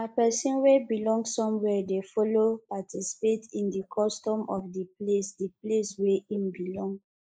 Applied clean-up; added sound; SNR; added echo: neural mask model Resemble Enhance denoiser.